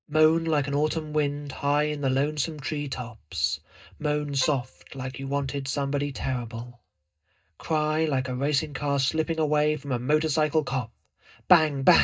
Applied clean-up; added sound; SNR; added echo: neural mask model DeepFilterNet 3.